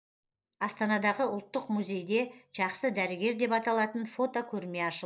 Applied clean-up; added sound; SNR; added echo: neural mask model DeepFilterNet 3.